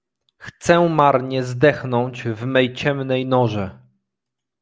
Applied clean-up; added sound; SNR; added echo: none; none; none; none.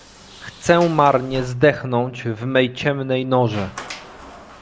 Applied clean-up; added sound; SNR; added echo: none; Sliding door; 20 dB; none.